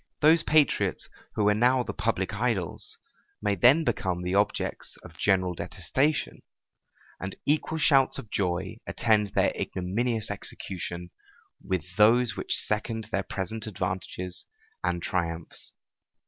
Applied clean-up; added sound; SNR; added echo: none; none; none; none.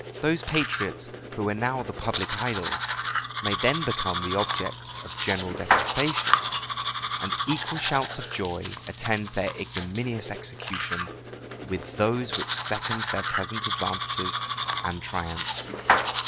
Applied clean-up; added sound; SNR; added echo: none; Domestic sounds, home sounds; -1 dB; none.